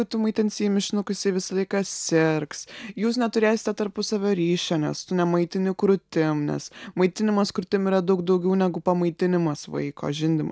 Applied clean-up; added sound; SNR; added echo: none; none; none; none.